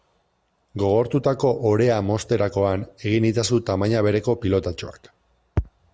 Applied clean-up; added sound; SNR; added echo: none; none; none; none.